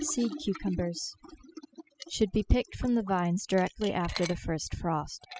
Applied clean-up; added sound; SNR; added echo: classical method spectral subtraction.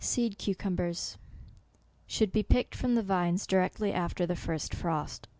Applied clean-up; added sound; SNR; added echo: none; none; none; none.